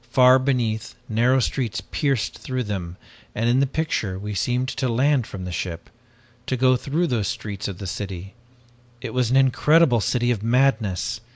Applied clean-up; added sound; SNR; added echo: none; none; none; none.